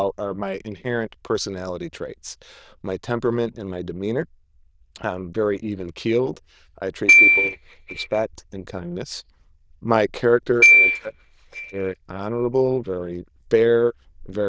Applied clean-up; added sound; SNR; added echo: neural diffusion model UNIVERSE++.